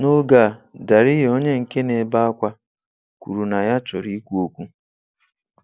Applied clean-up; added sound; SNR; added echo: none; none; none; none.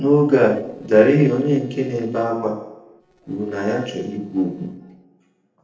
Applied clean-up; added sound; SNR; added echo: neural separator model SepFormer DNS4.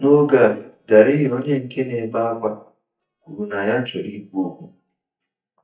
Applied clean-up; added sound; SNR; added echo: neural mask model DeepFilterNet 3.